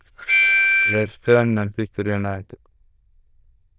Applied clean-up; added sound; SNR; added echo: neural diffusion model UNIVERSE++.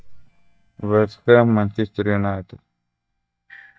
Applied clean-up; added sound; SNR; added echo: neural mask model DeepFilterNet 3.